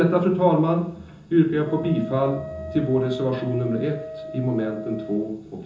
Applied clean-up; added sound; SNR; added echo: none; Wind instrument, woodwind instrument; 14 dB; reverberation time 0.6 s.